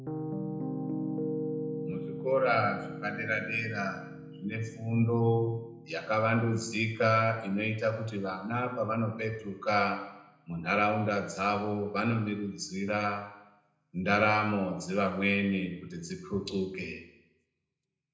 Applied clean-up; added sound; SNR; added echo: none; Piano; 11 dB; reverberation time 0.8 s.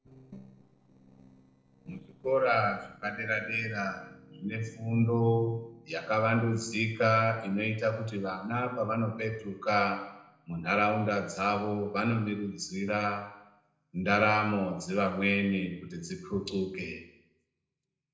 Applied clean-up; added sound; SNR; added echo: neural separator model SepFormer DNS4.